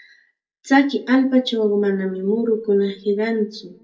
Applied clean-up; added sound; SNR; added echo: none; none; none; reverberation time 0.2 s.